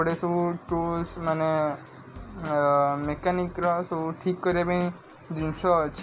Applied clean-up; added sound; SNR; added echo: none; Drum / Drum kit; 19 dB; none.